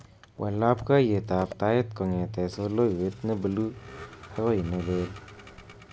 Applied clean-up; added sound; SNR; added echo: none; Vehicle; 19 dB; none.